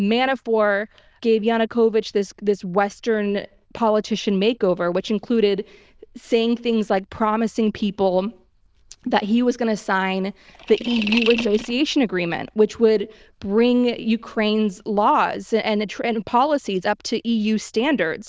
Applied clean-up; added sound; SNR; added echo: neural diffusion model UNIVERSE++.